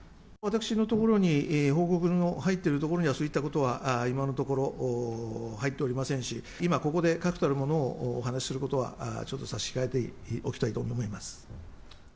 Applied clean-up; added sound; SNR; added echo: none; none; none; none.